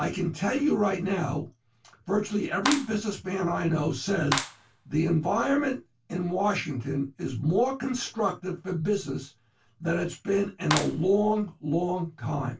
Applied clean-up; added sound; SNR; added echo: none; Clapping; 8 dB; reverberation time 0.2 s.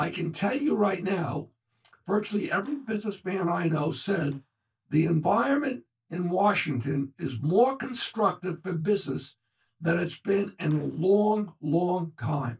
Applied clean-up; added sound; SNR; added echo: neural mask model DeepFilterNet 3.